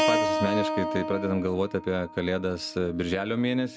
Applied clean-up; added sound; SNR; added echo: none; Keyboard (musical); 2 dB; none.